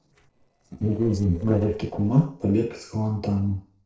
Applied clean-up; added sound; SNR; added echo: neural separator model SepFormer DNS4.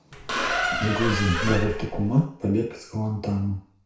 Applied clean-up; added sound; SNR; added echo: none; Squeak; 2 dB; reverberation time 0.6 s.